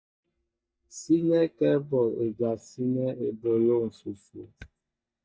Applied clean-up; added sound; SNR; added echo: neural mask model DeepFilterNet 3.